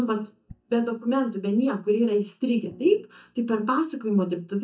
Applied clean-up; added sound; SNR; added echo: neural mask model DeepFilterNet 3.